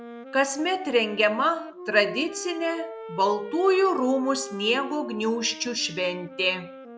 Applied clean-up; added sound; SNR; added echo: none; Wind instrument, woodwind instrument; 14 dB; none.